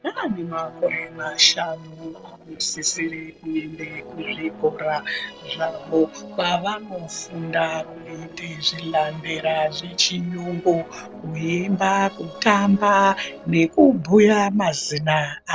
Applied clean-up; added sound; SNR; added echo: neural separator model SepFormer DNS4.